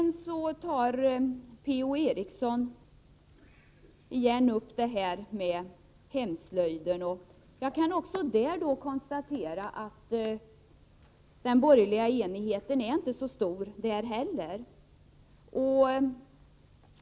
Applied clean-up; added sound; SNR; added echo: none; none; none; none.